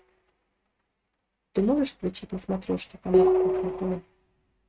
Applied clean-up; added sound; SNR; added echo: neural mask model RNNoise.